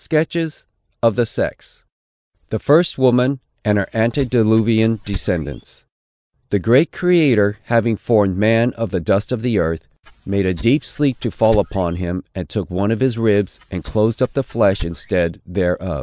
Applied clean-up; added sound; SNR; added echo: none; Rattle (instrument); 13 dB; none.